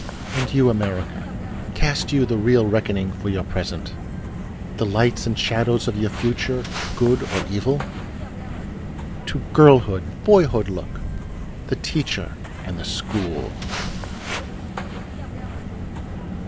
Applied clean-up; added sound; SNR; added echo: none; Car + Walk, footsteps; 7 dB; none.